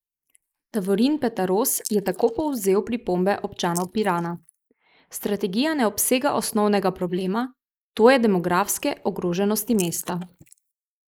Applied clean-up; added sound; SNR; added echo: neural mask model Resemble Enhance denoiser.